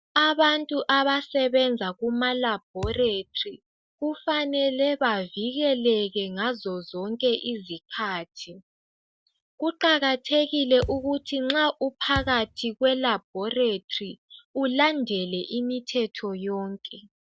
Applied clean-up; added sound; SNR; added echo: none; Thump, thud; 12 dB; none.